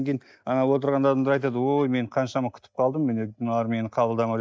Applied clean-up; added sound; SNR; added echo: neural mask model DeepFilterNet 3.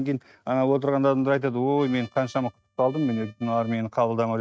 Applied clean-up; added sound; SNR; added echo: neural mask model RNNoise.